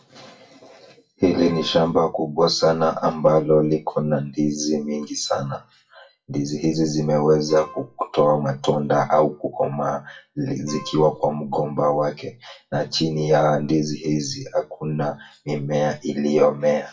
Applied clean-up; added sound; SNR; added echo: classical method WPE with log-MMSE.